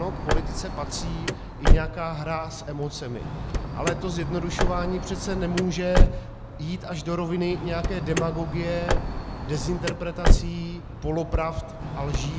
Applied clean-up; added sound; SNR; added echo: none; Car; -4 dB; none.